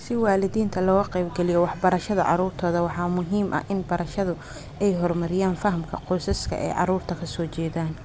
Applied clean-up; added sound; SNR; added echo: none; none; none; none.